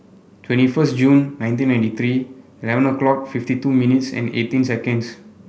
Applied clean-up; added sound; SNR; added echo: none; none; none; none.